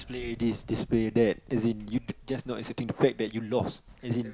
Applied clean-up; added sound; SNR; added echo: none; Run; 20 dB; none.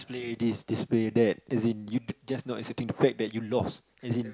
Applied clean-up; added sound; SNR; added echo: none; none; none; none.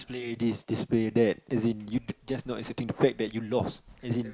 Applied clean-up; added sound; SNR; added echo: neural mask model Resemble Enhance denoiser.